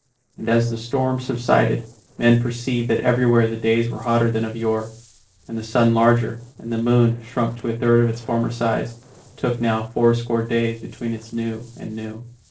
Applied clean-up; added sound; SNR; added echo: neural separator model SepFormer DNS4.